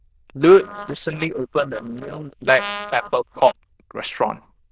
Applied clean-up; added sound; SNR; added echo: neural diffusion model UNIVERSE++.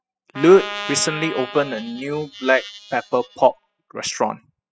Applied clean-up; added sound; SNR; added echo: classical method spectral subtraction.